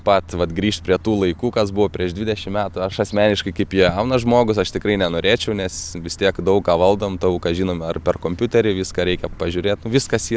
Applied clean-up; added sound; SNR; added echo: none; none; none; none.